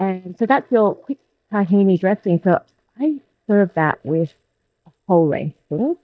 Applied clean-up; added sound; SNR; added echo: neural mask model DeepFilterNet 3.